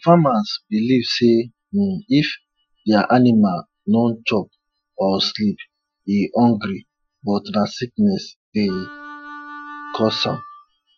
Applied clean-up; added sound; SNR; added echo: classical method Wiener filter.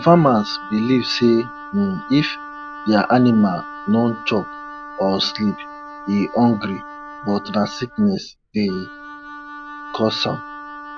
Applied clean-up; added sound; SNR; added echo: none; Wind instrument, woodwind instrument; 14 dB; none.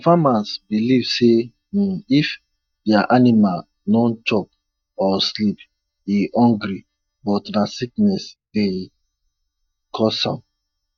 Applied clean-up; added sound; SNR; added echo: neural mask model DeepFilterNet 3.